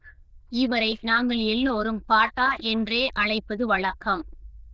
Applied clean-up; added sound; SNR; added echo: neural diffusion model UNIVERSE++.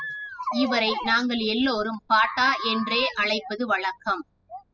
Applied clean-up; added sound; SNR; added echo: classical method spectral subtraction.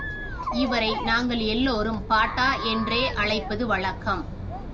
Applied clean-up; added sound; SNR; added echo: none; Chatter; 6 dB; none.